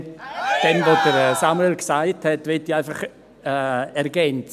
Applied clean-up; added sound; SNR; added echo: none; Cheering; 1 dB; none.